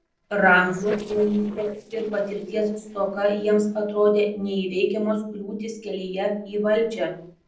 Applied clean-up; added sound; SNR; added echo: neural separator model SepFormer DNS4.